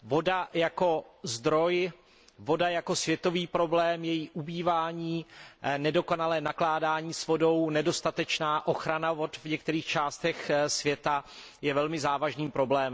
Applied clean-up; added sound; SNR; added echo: none; none; none; none.